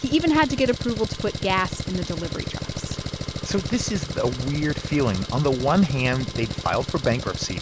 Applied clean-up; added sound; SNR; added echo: none; Engine; 6 dB; none.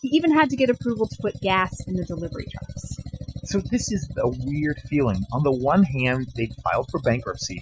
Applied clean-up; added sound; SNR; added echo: classical method Wiener filter.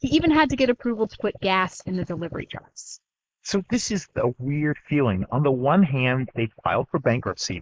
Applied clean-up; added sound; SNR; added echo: neural mask model Resemble Enhance denoiser.